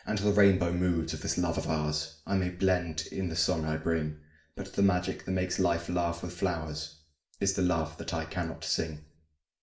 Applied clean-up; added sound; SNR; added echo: none; none; none; reverberation time 0.4 s.